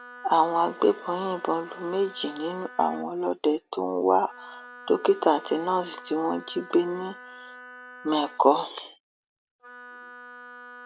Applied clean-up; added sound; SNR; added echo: none; Wind instrument, woodwind instrument; 19 dB; none.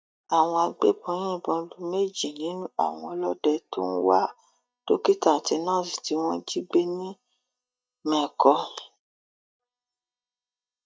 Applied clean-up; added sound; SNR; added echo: neural mask model DeepFilterNet 3.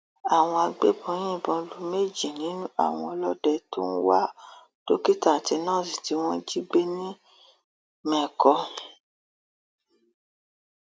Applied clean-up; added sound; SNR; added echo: none; none; none; none.